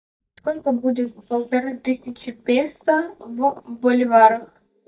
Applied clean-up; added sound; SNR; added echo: neural mask model DeepFilterNet 3.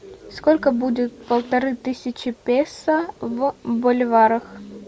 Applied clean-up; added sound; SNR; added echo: none; none; none; none.